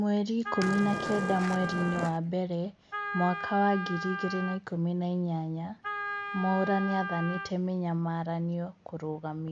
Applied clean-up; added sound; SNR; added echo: none; Skateboard + Wind instrument, woodwind instrument; 6 dB; none.